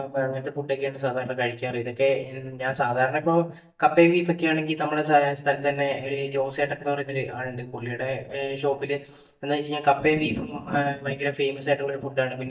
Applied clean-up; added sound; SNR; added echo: neural mask model DeepFilterNet 3.